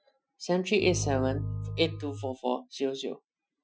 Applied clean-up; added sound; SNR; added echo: classical method Wiener filter.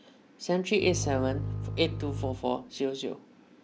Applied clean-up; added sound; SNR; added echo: none; Bowed string instrument; 4 dB; none.